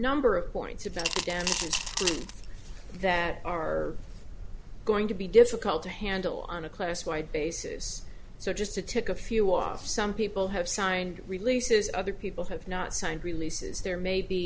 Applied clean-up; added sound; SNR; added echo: none; Coin (dropping) / Glass; 4 dB; none.